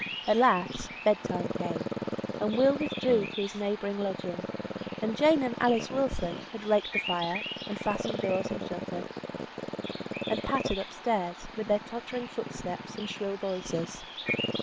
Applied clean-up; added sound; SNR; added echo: none; Growling + Bird vocalization, bird call, bird song; 6 dB; none.